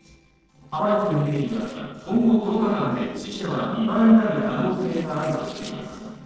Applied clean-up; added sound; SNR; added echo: neural separator model SepFormer DNS4.